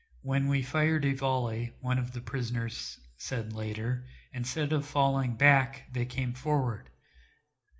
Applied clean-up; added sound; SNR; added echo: none; none; none; reverberation time 0.4 s.